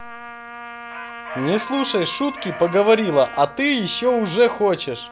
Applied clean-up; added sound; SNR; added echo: none; Chicken, rooster + Trumpet; 13 dB; none.